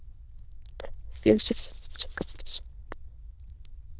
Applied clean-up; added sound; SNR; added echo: neural diffusion model UNIVERSE++.